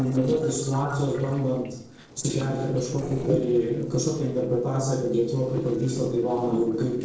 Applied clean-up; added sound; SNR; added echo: neural separator model SepFormer DNS4.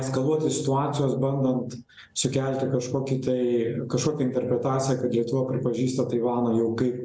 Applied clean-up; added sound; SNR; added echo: none; none; none; none.